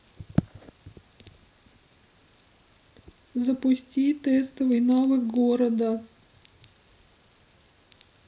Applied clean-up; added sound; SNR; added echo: none; none; none; none.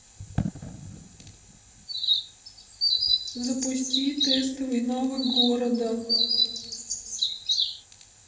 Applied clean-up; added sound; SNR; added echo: none; Chirp, tweet; -3 dB; reverberation time 2.7 s.